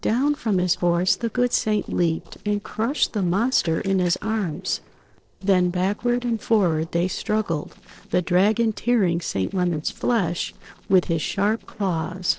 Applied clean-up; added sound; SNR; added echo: neural separator model SepFormer DNS4.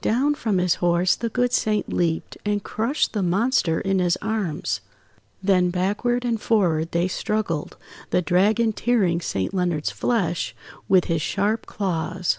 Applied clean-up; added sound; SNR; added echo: none; none; none; none.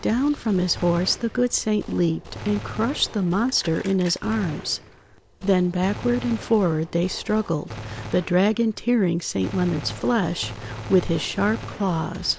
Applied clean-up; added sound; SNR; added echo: none; Gunshot, gunfire; 14 dB; none.